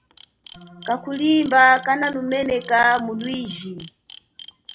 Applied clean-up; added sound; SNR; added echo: none; Camera + Organ; 20 dB; none.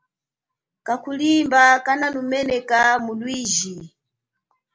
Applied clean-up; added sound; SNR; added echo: none; none; none; none.